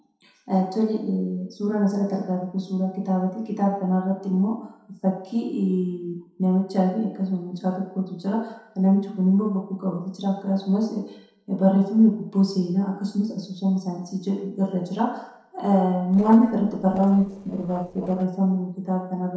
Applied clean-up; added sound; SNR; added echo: neural separator model SepFormer DNS4.